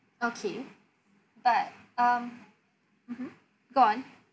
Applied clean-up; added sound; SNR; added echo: none; none; none; none.